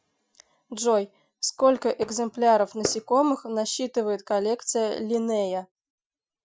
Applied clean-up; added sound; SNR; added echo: classical method Wiener filter.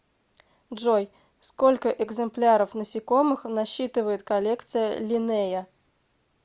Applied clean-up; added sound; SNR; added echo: none; none; none; none.